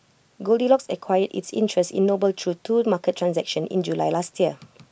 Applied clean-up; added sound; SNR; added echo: none; none; none; none.